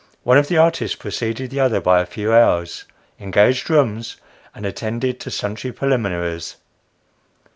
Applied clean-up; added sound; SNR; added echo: none; none; none; none.